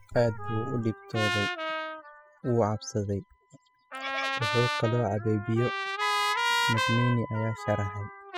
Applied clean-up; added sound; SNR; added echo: classical method spectral subtraction.